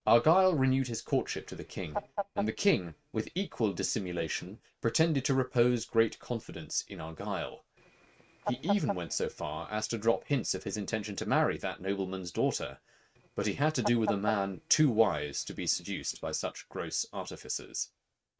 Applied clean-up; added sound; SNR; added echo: neural mask model RNNoise.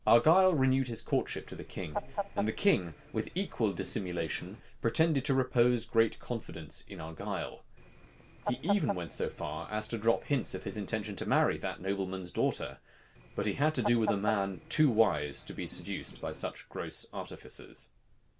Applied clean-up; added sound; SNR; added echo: none; Fowl; 11 dB; none.